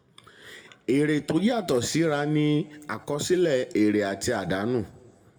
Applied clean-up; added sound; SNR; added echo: none; none; none; reverberation time 0.8 s.